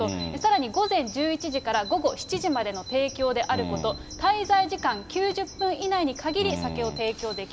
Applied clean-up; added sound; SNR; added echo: none; Bird vocalization, bird call, bird song; 14 dB; none.